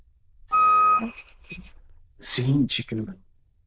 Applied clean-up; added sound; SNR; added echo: neural diffusion model UNIVERSE++.